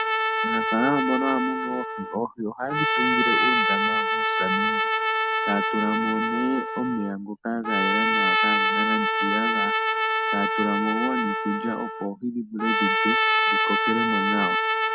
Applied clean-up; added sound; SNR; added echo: none; Trumpet; -5 dB; none.